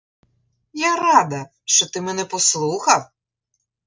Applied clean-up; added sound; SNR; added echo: none; none; none; none.